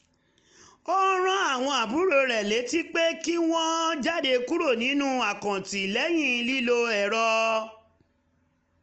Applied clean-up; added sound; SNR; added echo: none; none; none; none.